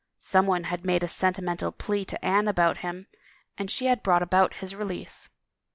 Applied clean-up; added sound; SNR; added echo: none; none; none; none.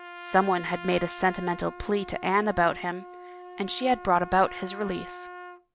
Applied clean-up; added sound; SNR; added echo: none; Trumpet; 14 dB; none.